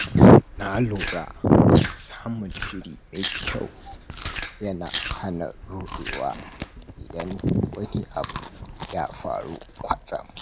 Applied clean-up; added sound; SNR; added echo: none; Chewing, mastication; 13 dB; none.